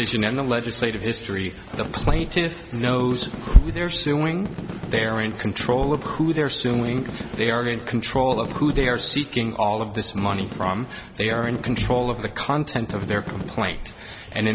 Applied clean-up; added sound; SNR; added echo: none; Gunshot, gunfire; 12 dB; none.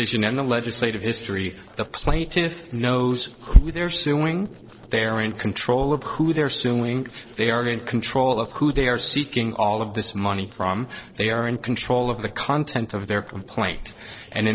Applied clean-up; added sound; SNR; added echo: neural separator model SepFormer DNS4.